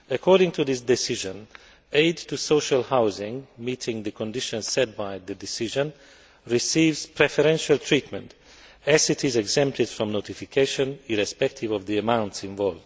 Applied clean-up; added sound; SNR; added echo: none; none; none; none.